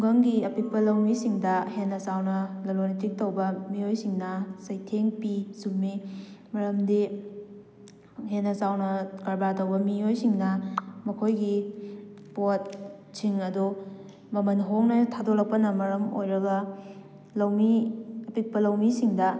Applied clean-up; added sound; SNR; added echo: none; none; none; none.